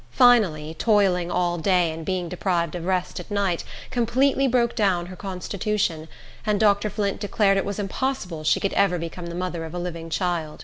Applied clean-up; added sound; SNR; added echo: none; none; none; none.